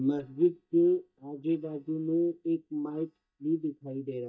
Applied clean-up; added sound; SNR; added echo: neural mask model DeepFilterNet 3.